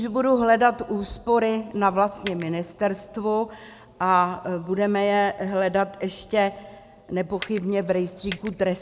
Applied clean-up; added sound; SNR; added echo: none; Coin (dropping); 11 dB; none.